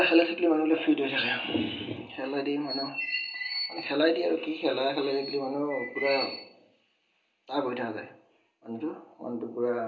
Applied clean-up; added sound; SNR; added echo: none; none; none; reverberation time 0.3 s.